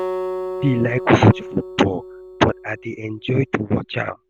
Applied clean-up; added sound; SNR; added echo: none; Acoustic guitar; 11 dB; none.